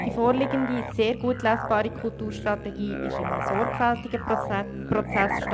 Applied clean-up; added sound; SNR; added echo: none; Musical instrument; 5 dB; none.